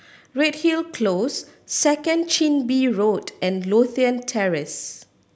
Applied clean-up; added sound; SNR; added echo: none; none; none; none.